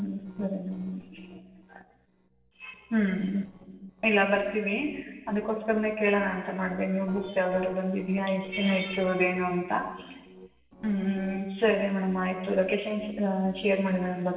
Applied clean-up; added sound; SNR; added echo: neural separator model SepFormer DNS4.